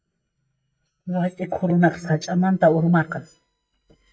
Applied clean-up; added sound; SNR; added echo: neural mask model DeepFilterNet 3.